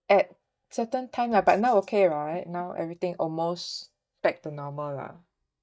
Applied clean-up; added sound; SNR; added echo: neural mask model DeepFilterNet 3.